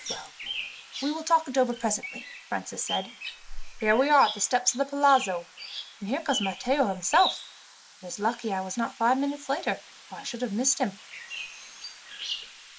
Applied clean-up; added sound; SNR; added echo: neural mask model Resemble Enhance denoiser.